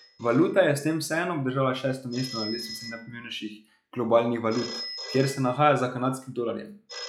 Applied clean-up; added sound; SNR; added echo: classical method log-MMSE.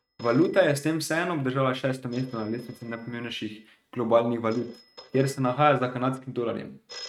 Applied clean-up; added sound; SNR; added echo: neural mask model RNNoise.